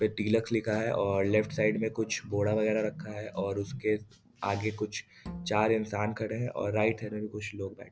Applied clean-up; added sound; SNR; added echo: none; Bowed string instrument; 15 dB; none.